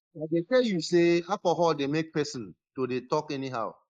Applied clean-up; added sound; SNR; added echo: neural mask model Resemble Enhance denoiser.